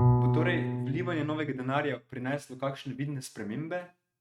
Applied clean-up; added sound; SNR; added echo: neural mask model RNNoise.